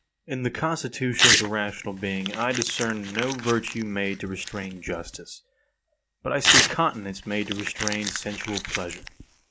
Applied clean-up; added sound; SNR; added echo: neural mask model Resemble Enhance denoiser.